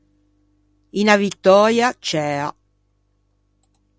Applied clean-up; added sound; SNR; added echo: none; none; none; none.